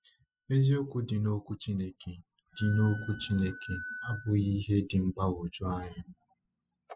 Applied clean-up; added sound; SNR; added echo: classical method spectral subtraction.